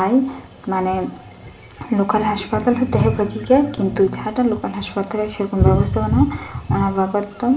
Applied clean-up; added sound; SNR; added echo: none; Guitar; 13 dB; reverberation time 0.5 s.